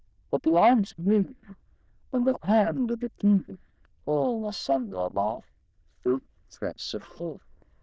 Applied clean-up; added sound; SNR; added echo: neural diffusion model UNIVERSE++.